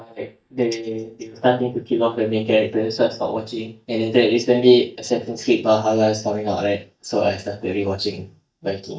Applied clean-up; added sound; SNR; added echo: neural mask model DeepFilterNet 3.